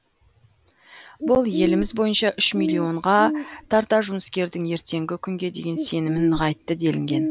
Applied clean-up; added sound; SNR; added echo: none; Bird; 6 dB; none.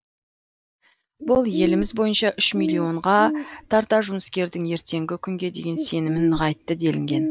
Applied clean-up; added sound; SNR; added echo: neural mask model DeepFilterNet 3.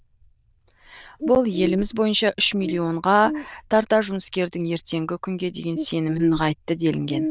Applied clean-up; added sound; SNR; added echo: neural diffusion model UNIVERSE++.